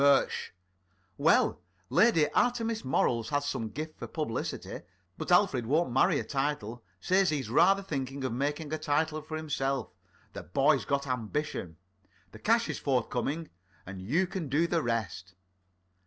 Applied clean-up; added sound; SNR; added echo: none; none; none; none.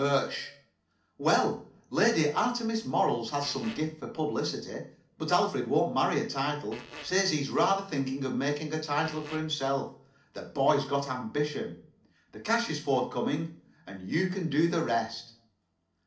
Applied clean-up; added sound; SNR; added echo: none; Fart; 16 dB; reverberation time 0.4 s.